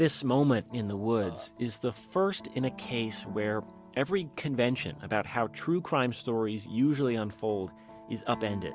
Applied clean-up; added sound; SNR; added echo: none; Burping, eructation; 16 dB; none.